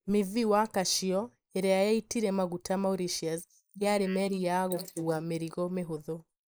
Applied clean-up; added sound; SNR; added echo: neural mask model Resemble Enhance denoiser.